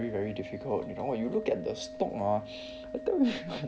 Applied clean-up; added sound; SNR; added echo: none; Organ; 12 dB; none.